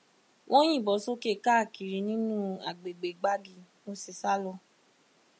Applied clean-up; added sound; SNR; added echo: none; none; none; none.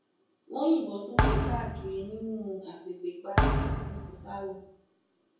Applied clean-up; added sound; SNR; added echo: none; Thump, thud; -5 dB; reverberation time 0.6 s.